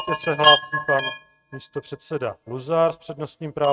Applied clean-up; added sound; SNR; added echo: neural mask model RNNoise.